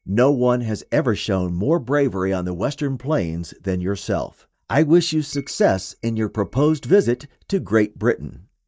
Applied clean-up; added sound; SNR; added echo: neural mask model DeepFilterNet 3.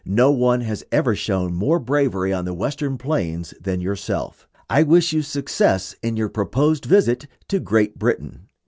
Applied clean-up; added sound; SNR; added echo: none; none; none; none.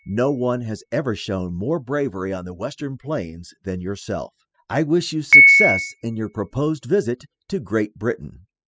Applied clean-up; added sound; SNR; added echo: classical method spectral subtraction.